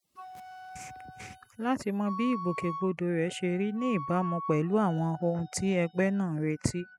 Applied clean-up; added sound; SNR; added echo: classical method spectral subtraction.